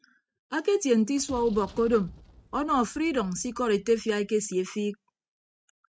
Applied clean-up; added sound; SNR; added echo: neural mask model RNNoise.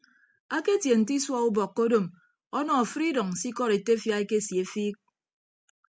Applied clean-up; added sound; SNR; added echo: none; none; none; none.